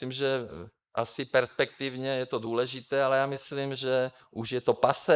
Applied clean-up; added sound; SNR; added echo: neural mask model Resemble Enhance denoiser.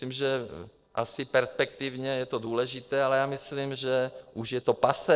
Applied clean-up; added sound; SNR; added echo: neural separator model SepFormer DNS4.